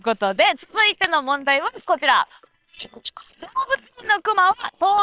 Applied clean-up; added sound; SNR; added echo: neural separator model SepFormer WHAM!.